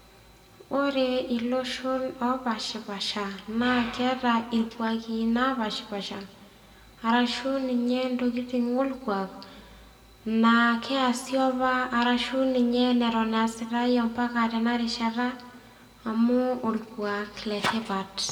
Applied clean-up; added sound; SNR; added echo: none; none; none; reverberation time 1.1 s.